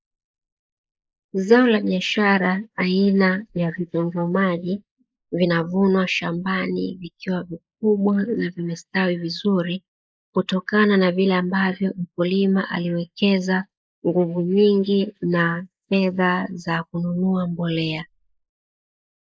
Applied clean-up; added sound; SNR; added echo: neural mask model Resemble Enhance denoiser.